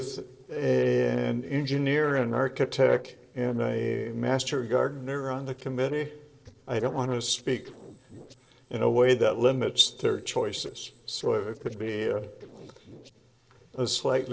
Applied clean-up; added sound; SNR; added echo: neural separator model SepFormer DNS4.